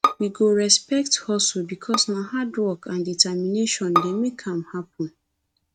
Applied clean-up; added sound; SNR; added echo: neural mask model RNNoise.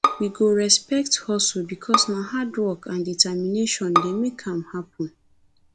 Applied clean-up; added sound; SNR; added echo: none; Bowed string instrument; 6 dB; none.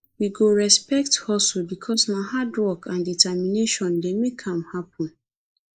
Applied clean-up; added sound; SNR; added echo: neural mask model Resemble Enhance denoiser.